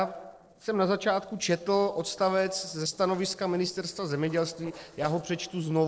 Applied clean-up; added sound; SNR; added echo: neural separator model SepFormer DNS4.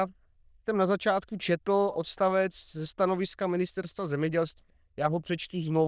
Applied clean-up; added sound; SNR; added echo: neural diffusion model UNIVERSE++.